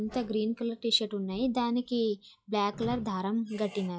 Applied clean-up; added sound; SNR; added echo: classical method log-MMSE.